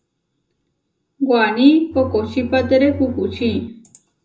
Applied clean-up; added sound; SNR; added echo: none; Bowed string instrument; 13 dB; reverberation time 0.2 s.